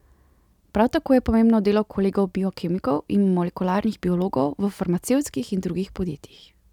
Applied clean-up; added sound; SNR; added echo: none; none; none; none.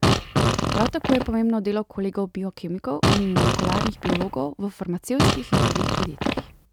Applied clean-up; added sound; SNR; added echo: none; Fart; -4 dB; none.